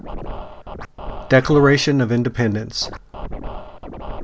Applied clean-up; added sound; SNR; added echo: none; Scratching (performance technique); 11 dB; none.